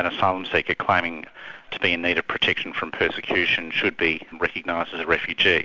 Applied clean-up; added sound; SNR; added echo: none; none; none; none.